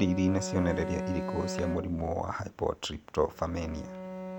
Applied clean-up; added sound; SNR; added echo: none; Bowed string instrument; 7 dB; none.